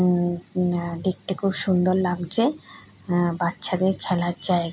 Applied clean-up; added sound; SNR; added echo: none; none; none; none.